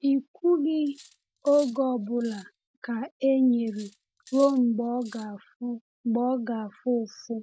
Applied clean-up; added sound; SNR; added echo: none; Cutlery, silverware; 17 dB; none.